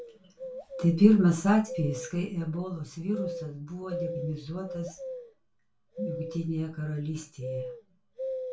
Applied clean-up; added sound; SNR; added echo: none; Bird vocalization, bird call, bird song; 10 dB; reverberation time 0.3 s.